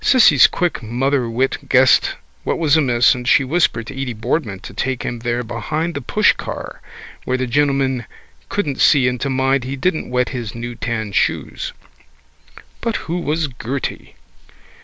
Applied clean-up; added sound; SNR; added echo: none; none; none; none.